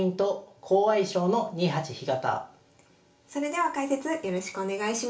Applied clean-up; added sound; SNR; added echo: none; none; none; reverberation time 0.4 s.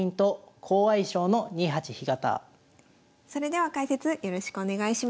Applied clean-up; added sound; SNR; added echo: none; none; none; none.